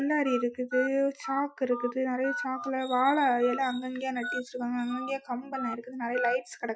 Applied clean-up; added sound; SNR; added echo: classical method Wiener filter.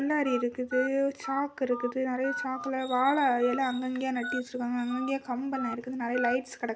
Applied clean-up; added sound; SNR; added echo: none; Telephone; 11 dB; none.